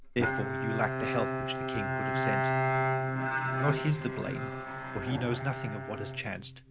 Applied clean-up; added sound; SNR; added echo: none; Bowed string instrument; -3 dB; none.